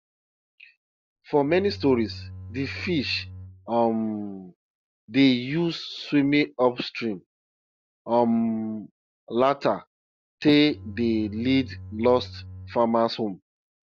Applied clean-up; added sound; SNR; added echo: none; Bowed string instrument; 15 dB; none.